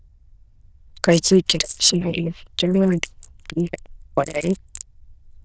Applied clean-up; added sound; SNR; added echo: neural diffusion model UNIVERSE++.